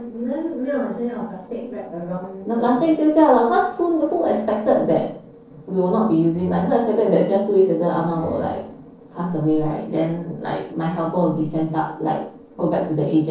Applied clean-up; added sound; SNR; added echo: neural separator model SepFormer DNS4.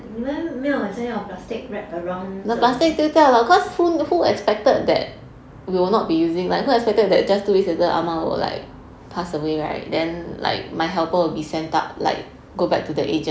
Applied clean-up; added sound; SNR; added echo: none; none; none; none.